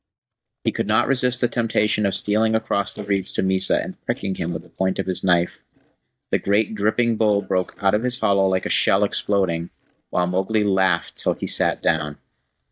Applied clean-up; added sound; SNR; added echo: neural mask model DeepFilterNet 3.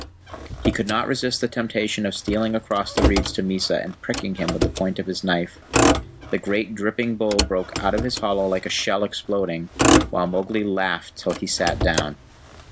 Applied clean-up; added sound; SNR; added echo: none; Motor vehicle (road); 2 dB; none.